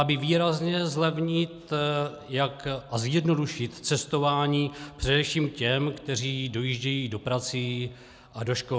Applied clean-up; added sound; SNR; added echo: none; none; none; none.